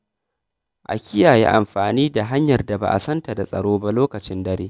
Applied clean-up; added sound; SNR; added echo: none; none; none; none.